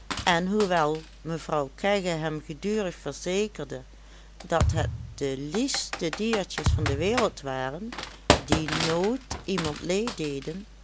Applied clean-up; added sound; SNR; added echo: none; Thump, thud + Computer keyboard; 3 dB; none.